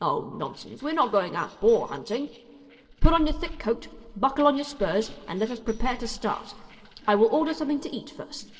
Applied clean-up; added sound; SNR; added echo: neural separator model SepFormer DNS4.